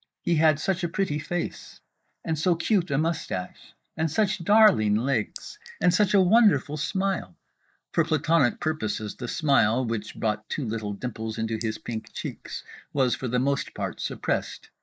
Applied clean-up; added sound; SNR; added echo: neural mask model Resemble Enhance denoiser.